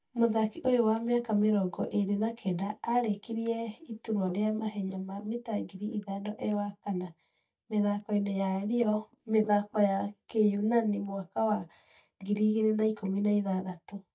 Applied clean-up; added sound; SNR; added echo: neural mask model DeepFilterNet 3.